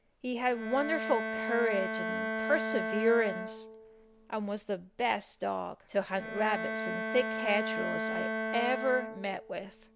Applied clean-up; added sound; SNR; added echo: none; Bowed string instrument; 4 dB; none.